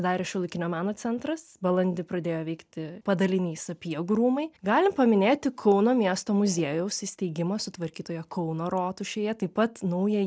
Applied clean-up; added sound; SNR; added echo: none; none; none; none.